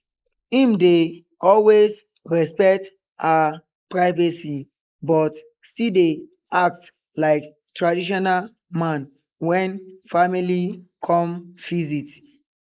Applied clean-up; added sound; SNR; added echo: neural mask model Resemble Enhance denoiser.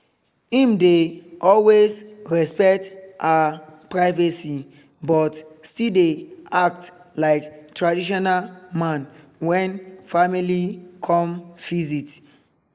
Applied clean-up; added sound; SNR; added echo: none; none; none; none.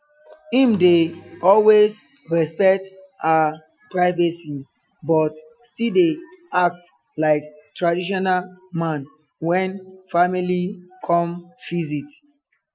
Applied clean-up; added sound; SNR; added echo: classical method Wiener filter.